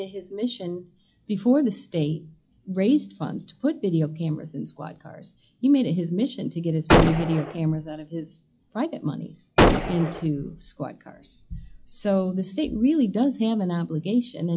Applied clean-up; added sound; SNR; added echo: classical method log-MMSE.